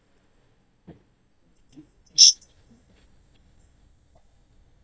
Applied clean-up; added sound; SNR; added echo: neural mask model DeepFilterNet 3.